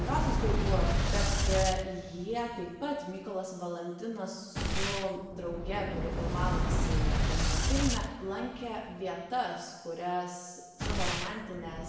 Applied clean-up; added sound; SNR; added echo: none; Boom; -4 dB; reverberation time 1.1 s.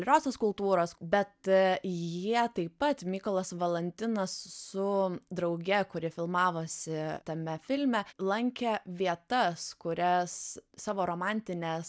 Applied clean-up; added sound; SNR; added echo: none; none; none; none.